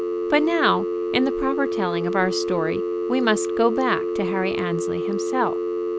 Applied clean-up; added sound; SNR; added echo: none; Telephone; 1 dB; none.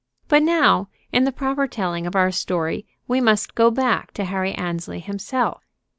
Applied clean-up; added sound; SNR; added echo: none; none; none; none.